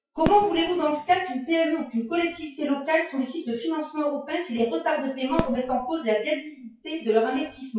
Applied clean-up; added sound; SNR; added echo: classical method WPE with log-MMSE.